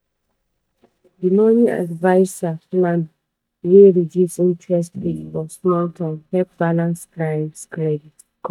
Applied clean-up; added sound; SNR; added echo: neural mask model DeepFilterNet 3.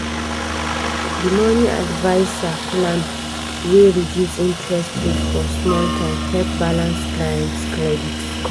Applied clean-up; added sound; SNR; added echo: none; Brass instrument + Aircraft; 3 dB; none.